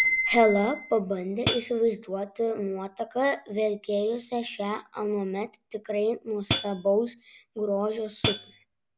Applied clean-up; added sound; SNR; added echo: none; Bicycle bell + Hi-hat; -2 dB; none.